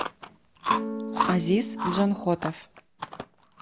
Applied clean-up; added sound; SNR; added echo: none; Electric guitar / Strum + Chewing, mastication; 2 dB; none.